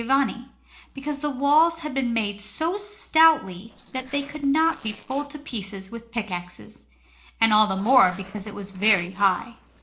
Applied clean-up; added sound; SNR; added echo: neural separator model SepFormer DNS4.